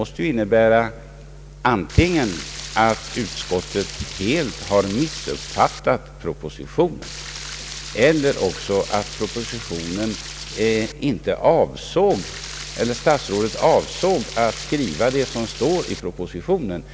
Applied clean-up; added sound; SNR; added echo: none; Stream; 12 dB; none.